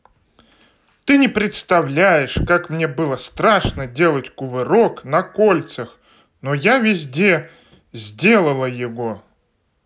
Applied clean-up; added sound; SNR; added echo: none; none; none; none.